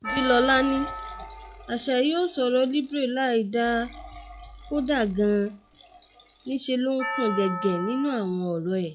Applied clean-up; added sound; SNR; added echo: classical method log-MMSE.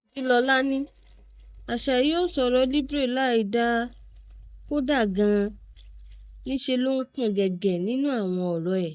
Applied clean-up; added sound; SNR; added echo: neural mask model DeepFilterNet 3.